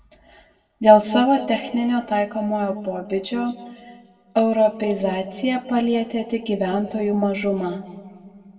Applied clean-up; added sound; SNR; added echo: none; none; none; reverberation time 1.6 s.